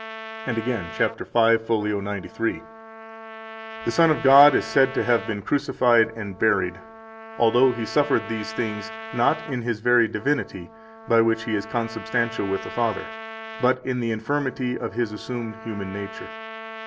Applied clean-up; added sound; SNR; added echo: none; Trumpet; 14 dB; none.